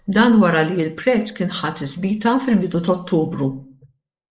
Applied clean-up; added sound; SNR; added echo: neural mask model Resemble Enhance denoiser.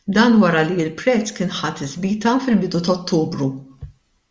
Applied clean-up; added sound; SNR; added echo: none; none; none; none.